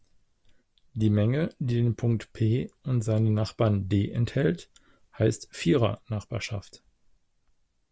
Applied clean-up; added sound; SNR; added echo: none; none; none; none.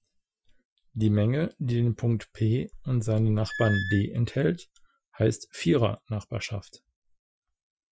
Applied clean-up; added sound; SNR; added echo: classical method Wiener filter.